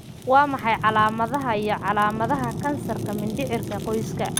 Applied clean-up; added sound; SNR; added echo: none; Fire; 7 dB; none.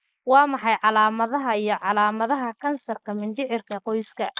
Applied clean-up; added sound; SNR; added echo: neural mask model Resemble Enhance denoiser.